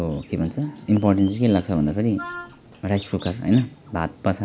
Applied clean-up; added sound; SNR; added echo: none; Wind instrument, woodwind instrument; 14 dB; none.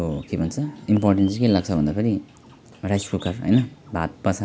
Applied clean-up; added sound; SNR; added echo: none; none; none; none.